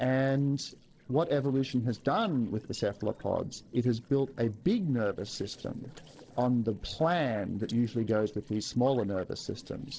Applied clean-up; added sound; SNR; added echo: neural separator model SepFormer DNS4.